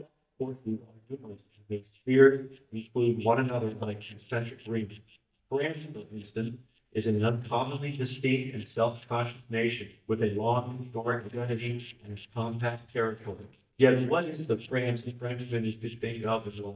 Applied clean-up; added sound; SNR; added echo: neural mask model DeepFilterNet 3.